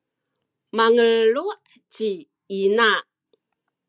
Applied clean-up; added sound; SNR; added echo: none; none; none; none.